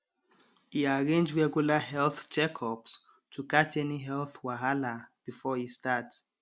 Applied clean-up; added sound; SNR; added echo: none; none; none; none.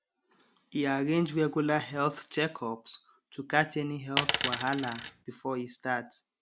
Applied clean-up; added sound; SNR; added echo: none; Coin (dropping); -2 dB; none.